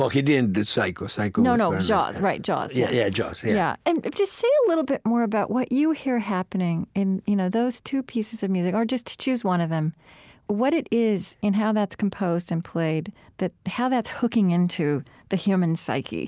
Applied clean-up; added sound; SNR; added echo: none; none; none; none.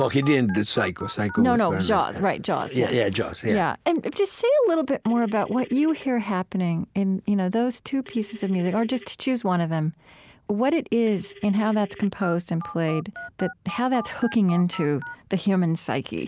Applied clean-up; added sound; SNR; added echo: none; Telephone; 19 dB; none.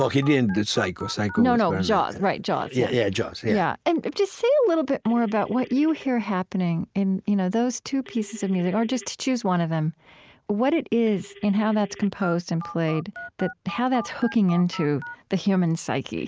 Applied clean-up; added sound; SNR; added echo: neural mask model RNNoise.